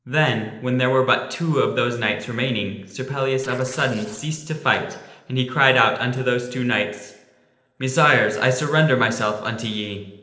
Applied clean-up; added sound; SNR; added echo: neural separator model SepFormer DNS4.